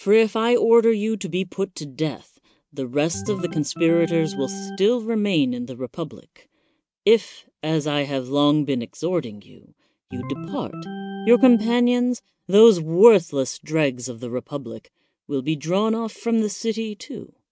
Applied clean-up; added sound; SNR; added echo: neural mask model RNNoise.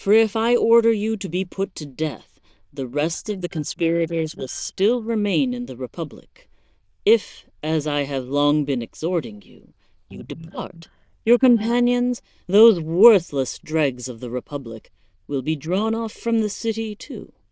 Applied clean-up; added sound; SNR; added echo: neural diffusion model UNIVERSE++.